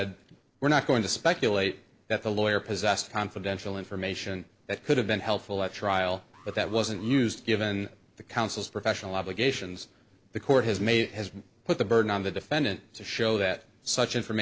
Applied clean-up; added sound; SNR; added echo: neural separator model SepFormer DNS4.